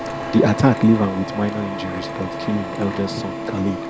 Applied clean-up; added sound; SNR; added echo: none; Printer; 7 dB; none.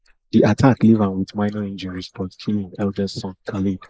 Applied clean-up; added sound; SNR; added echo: neural mask model Resemble Enhance denoiser.